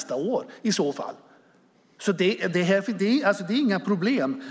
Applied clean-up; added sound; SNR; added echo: none; none; none; none.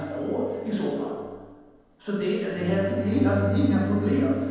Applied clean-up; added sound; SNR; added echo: none; Bowed string instrument; 6 dB; reverberation time 1.2 s.